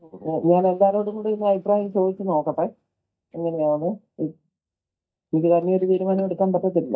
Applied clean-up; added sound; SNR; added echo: neural mask model DeepFilterNet 3.